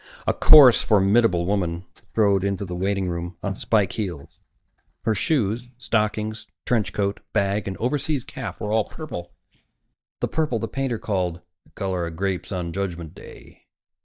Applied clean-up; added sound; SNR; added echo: neural mask model DeepFilterNet 3.